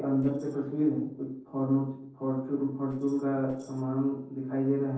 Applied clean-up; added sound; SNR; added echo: neural separator model SepFormer DNS4.